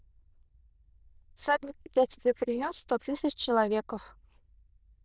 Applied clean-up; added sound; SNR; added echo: neural diffusion model UNIVERSE++.